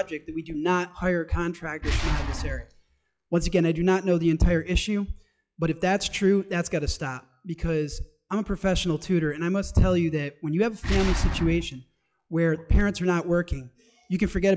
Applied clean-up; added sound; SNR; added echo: classical method log-MMSE.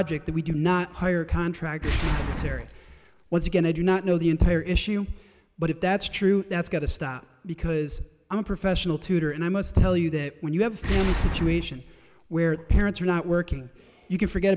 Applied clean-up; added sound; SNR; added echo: none; Boom; 6 dB; none.